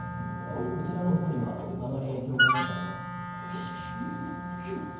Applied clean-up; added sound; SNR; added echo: none; Wind instrument, woodwind instrument; 0 dB; reverberation time 0.9 s.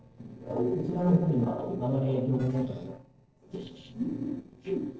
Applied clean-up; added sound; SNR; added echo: neural separator model SepFormer DNS4.